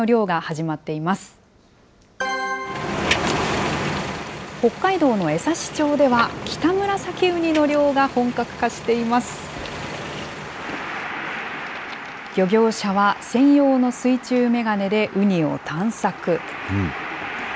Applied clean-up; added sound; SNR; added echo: none; none; none; none.